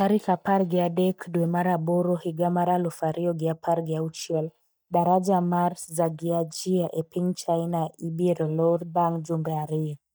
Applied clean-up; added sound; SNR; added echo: neural mask model DeepFilterNet 3.